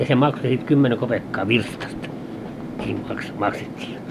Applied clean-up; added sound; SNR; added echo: none; Fixed-wing aircraft, airplane; 9 dB; none.